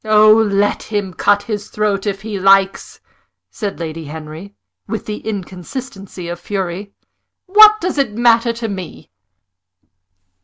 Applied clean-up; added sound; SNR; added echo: none; none; none; none.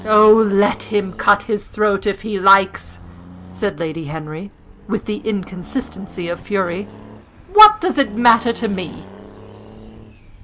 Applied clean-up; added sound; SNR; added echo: none; Accelerating, revving, vroom; 19 dB; none.